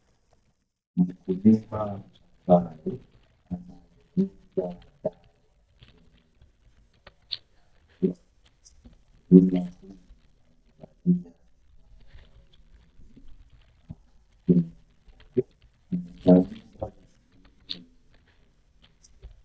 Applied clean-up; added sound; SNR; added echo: neural mask model DeepFilterNet 3.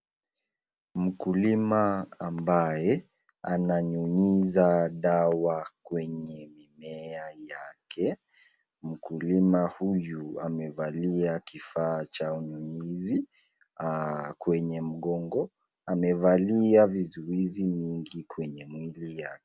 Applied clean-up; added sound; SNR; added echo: none; none; none; none.